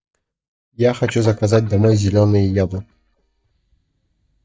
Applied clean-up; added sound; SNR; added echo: neural mask model DeepFilterNet 3.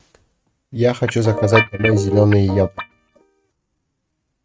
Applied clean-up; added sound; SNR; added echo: neural mask model RNNoise.